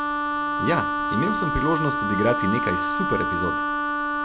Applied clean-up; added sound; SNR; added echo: none; Wind instrument, woodwind instrument; -2 dB; none.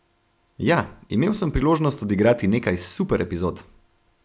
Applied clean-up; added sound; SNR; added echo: none; none; none; none.